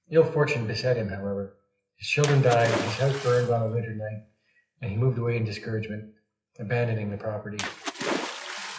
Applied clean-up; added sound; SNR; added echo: classical method WPE with log-MMSE.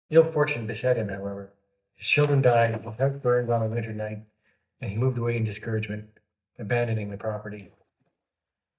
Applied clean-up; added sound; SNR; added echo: neural mask model DeepFilterNet 3.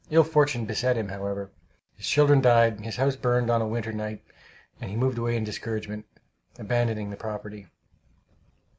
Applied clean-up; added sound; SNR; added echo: none; none; none; none.